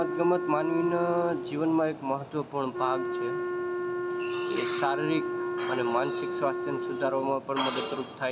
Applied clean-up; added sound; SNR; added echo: none; Wind instrument, woodwind instrument; 3 dB; none.